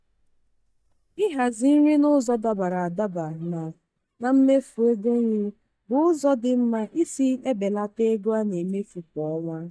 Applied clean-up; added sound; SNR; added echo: neural mask model DeepFilterNet 3.